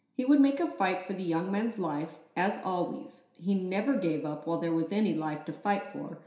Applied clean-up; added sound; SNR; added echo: none; none; none; reverberation time 0.7 s.